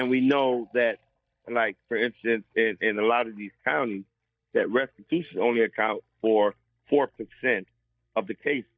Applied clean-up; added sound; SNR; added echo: neural mask model DeepFilterNet 3.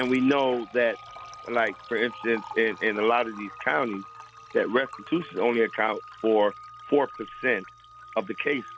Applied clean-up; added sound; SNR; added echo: none; Liquid + Organ; 17 dB; none.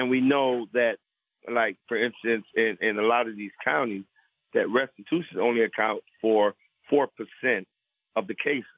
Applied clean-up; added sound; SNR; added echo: none; none; none; none.